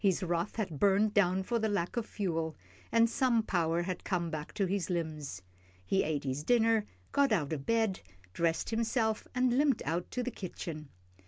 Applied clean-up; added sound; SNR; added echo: none; none; none; none.